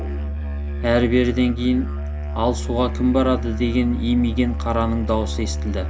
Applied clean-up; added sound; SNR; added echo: none; Musical instrument; 4 dB; none.